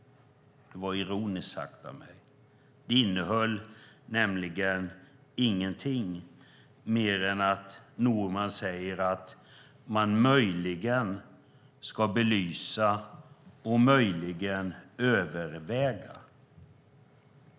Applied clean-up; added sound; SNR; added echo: none; none; none; none.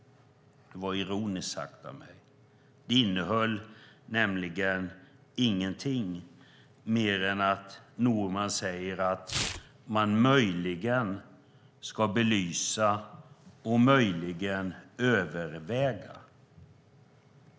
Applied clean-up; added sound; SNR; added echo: none; Tearing; 12 dB; none.